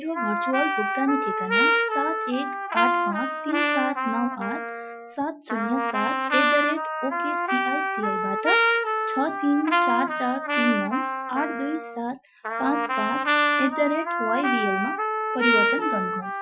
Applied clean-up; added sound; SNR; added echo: classical method Wiener filter.